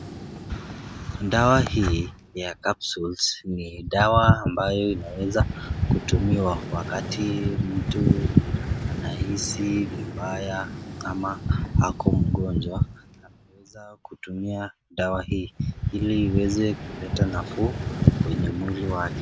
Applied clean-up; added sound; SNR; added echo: none; Vehicle; 11 dB; none.